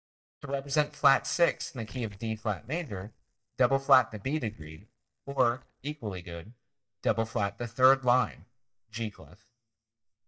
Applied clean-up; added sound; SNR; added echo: neural mask model DeepFilterNet 3.